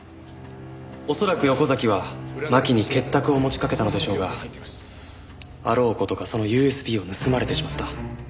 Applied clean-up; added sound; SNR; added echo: none; none; none; none.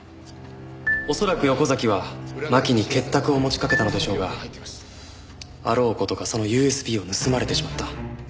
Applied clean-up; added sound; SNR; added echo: none; Marimba, xylophone; 9 dB; none.